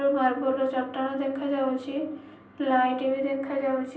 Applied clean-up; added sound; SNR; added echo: none; none; none; reverberation time 0.6 s.